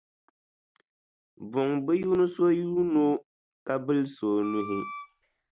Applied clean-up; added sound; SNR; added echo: none; Wind instrument, woodwind instrument; 12 dB; none.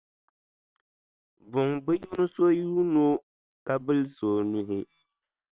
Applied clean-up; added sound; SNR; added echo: neural separator model SepFormer WHAM!.